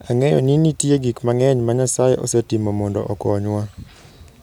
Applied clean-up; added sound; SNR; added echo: none; none; none; none.